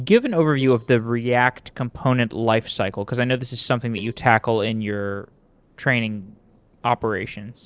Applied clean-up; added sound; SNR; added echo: neural separator model SepFormer DNS4.